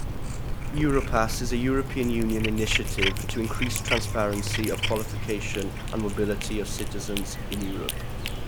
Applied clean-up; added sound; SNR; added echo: none; Cat; 0 dB; none.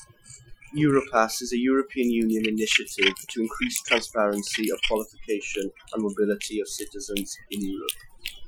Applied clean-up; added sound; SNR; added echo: classical method Wiener filter.